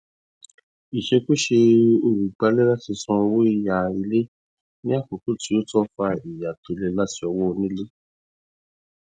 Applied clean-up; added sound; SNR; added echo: none; none; none; none.